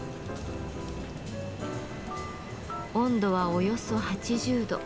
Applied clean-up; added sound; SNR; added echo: none; Thunder / Rain; 13 dB; none.